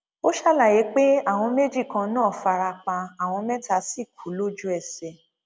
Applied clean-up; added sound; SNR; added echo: none; none; none; none.